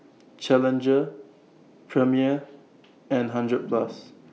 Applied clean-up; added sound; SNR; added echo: none; none; none; none.